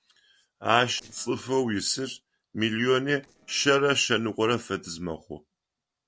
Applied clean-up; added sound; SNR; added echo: neural separator model SepFormer DNS4.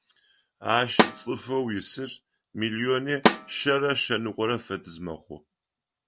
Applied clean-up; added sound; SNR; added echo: none; Snare drum; -1 dB; none.